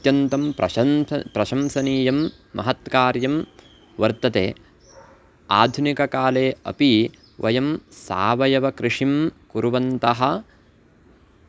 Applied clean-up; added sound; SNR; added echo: none; none; none; none.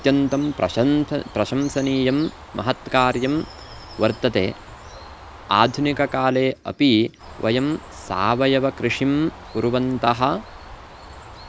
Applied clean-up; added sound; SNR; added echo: none; Bird; 19 dB; none.